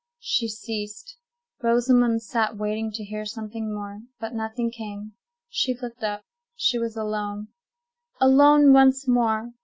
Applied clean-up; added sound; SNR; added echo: none; none; none; none.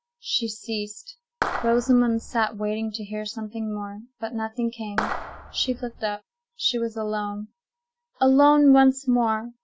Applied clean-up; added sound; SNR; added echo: none; Clapping; 7 dB; none.